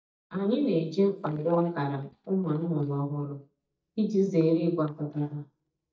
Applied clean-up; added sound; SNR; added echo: neural mask model DeepFilterNet 3.